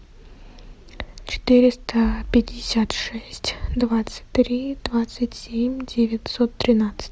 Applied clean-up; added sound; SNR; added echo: none; none; none; none.